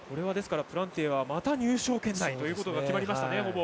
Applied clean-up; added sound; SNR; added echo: none; Wind; 20 dB; none.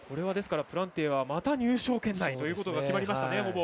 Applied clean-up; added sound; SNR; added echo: none; none; none; none.